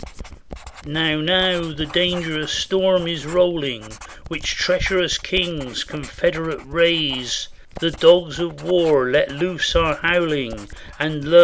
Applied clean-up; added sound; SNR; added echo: none; Writing; 18 dB; none.